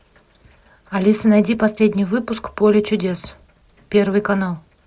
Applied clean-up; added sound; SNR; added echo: none; none; none; none.